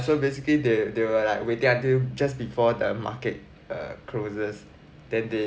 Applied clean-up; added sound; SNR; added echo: none; none; none; none.